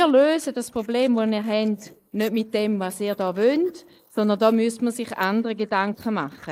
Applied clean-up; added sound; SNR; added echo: neural mask model Resemble Enhance denoiser.